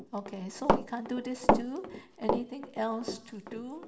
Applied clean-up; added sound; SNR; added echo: none; Run; -5 dB; reverberation time 1.0 s.